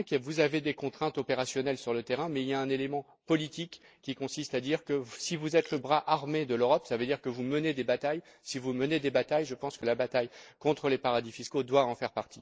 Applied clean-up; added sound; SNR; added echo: neural mask model Resemble Enhance denoiser.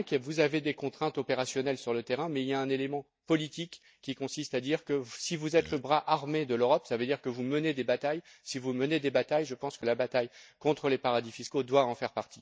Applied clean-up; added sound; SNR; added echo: neural mask model DeepFilterNet 3.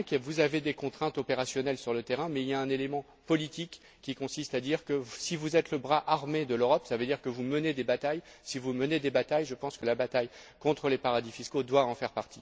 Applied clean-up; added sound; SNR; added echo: none; none; none; none.